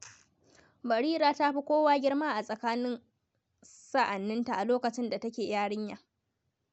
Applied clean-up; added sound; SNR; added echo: none; none; none; none.